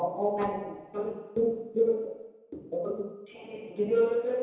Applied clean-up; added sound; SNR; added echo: none; Slam / Microwave oven; 19 dB; reverberation time 1.0 s.